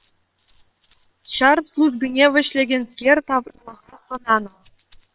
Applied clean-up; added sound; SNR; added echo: neural separator model SepFormer WHAM!.